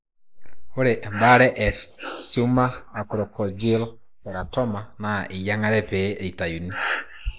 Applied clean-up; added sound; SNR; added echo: neural mask model Resemble Enhance denoiser.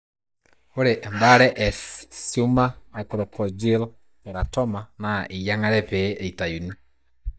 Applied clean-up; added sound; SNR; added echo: neural mask model DeepFilterNet 3.